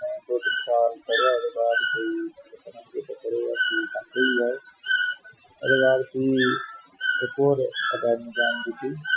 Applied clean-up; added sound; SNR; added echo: classical method Wiener filter.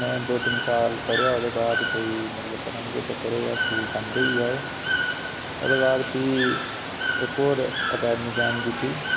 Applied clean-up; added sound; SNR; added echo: none; Water / Bird; 1 dB; none.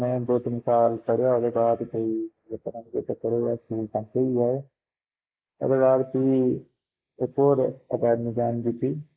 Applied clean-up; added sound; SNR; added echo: neural mask model Resemble Enhance denoiser.